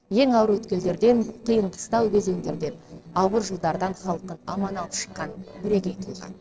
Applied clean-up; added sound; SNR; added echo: neural separator model SepFormer DNS4.